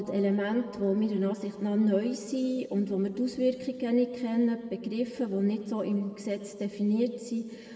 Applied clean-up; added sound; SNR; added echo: none; none; none; reverberation time 1.6 s.